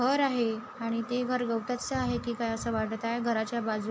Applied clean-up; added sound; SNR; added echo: none; none; none; none.